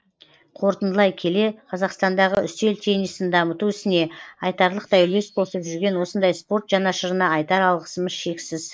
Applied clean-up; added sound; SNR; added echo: neural mask model Resemble Enhance denoiser.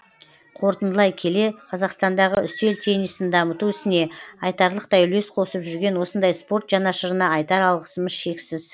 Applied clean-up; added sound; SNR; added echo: none; none; none; none.